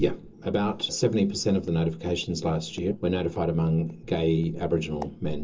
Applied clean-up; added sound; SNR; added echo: none; Walk, footsteps; 15 dB; reverberation time 0.2 s.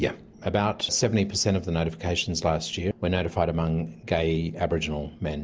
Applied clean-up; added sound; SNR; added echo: none; none; none; none.